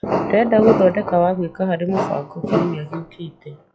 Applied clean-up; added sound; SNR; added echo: classical method log-MMSE.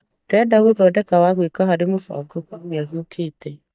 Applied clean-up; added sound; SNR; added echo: neural mask model DeepFilterNet 3.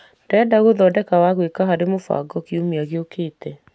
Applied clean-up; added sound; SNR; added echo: none; none; none; none.